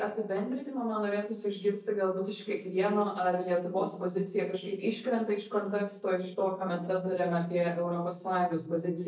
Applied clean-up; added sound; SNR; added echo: neural mask model DeepFilterNet 3.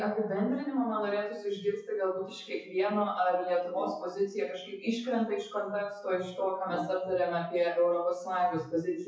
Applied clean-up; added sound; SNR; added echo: classical method WPE with log-MMSE.